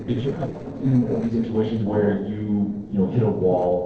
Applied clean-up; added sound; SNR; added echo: neural separator model SepFormer DNS4.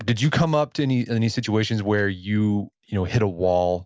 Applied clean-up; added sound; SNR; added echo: none; none; none; none.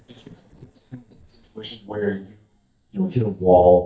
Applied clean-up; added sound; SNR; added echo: neural mask model DeepFilterNet 3.